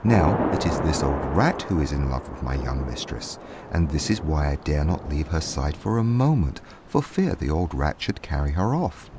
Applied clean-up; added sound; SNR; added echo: none; Thunder / Rain; 8 dB; none.